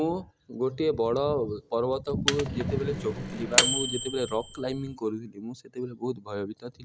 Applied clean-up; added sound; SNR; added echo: none; Microwave oven; 0 dB; none.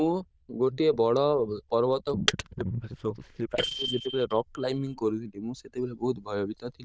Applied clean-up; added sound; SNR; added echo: neural diffusion model UNIVERSE++.